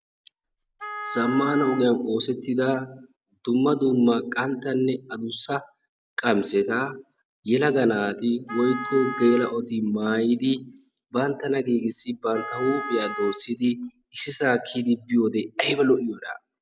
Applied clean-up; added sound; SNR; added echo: none; Wind instrument, woodwind instrument; 11 dB; none.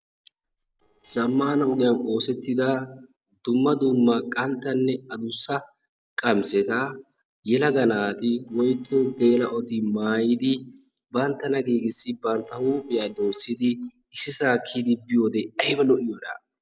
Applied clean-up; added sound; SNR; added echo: neural separator model SepFormer DNS4.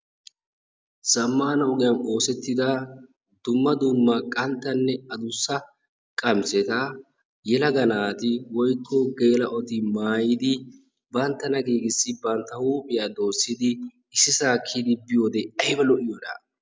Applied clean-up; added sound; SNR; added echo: none; none; none; none.